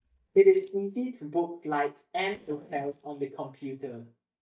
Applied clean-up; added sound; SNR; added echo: neural mask model DeepFilterNet 3.